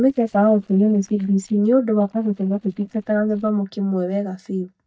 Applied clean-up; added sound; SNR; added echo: neural mask model DeepFilterNet 3.